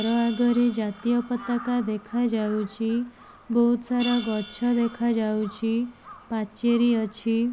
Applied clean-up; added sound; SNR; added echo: none; Hi-hat + Crow; 18 dB; none.